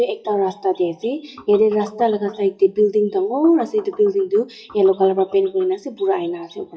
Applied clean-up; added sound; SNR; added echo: classical method WPE with log-MMSE.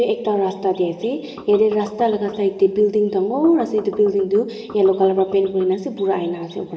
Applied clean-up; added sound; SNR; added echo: none; Knock; 19 dB; reverberation time 1.6 s.